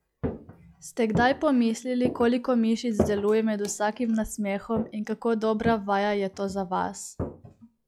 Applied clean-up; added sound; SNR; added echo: classical method log-MMSE.